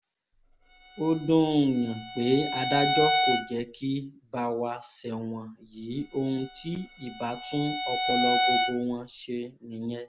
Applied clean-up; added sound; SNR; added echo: none; Bowed string instrument; 0 dB; none.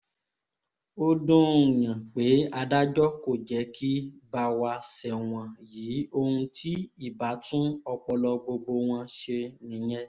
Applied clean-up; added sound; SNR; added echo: none; none; none; none.